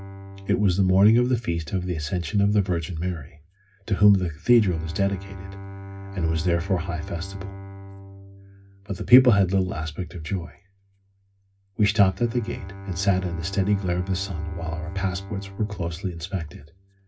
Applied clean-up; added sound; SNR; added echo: none; Bowed string instrument; 15 dB; reverberation time 0.4 s.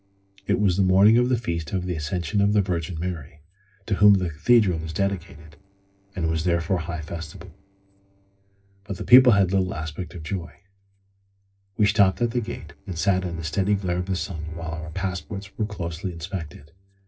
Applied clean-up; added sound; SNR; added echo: neural separator model SepFormer DNS4.